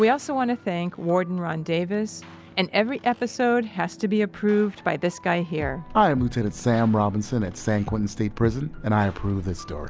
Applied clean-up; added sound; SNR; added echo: none; none; none; none.